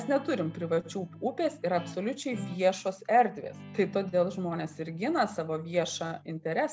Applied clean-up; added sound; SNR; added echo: none; Guitar; 17 dB; none.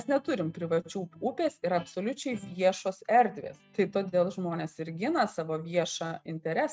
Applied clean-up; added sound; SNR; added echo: neural mask model RNNoise.